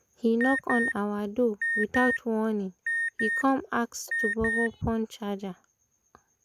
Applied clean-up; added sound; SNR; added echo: none; Alarm; 4 dB; none.